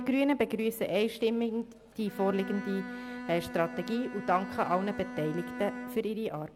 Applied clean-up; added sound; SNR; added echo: none; Bowed string instrument; 11 dB; none.